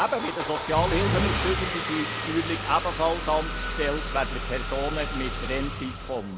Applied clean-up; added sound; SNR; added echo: none; Engine starting / Car; 1 dB; none.